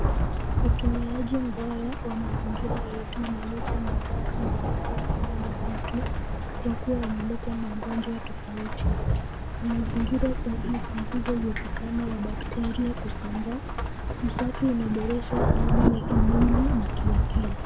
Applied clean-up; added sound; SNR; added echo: none; Rain / Thunderstorm; -4 dB; none.